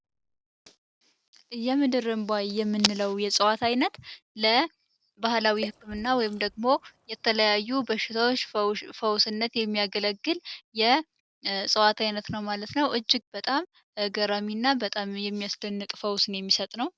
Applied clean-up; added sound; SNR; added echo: none; Water / Splash, splatter; 19 dB; none.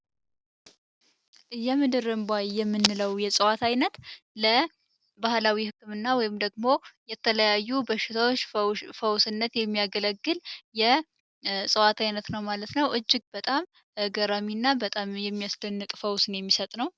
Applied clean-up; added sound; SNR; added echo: none; none; none; none.